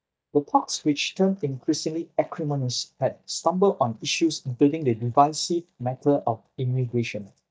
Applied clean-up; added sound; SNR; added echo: neural mask model DeepFilterNet 3.